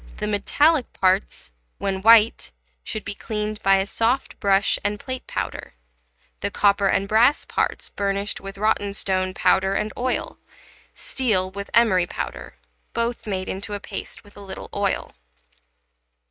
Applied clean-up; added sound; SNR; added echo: neural mask model RNNoise.